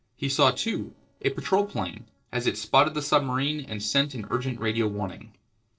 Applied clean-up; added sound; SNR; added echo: neural separator model SepFormer DNS4.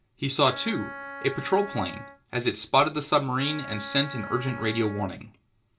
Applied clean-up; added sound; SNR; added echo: none; Wind instrument, woodwind instrument; 13 dB; reverberation time 0.2 s.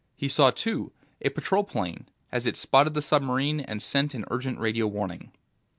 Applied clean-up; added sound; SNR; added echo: none; none; none; none.